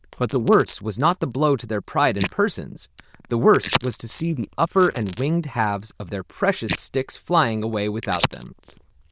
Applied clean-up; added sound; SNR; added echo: neural diffusion model UNIVERSE++.